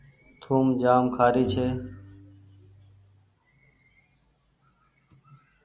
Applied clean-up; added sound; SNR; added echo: none; Bowed string instrument; 15 dB; none.